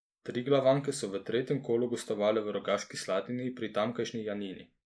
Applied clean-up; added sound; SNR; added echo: neural mask model Resemble Enhance denoiser.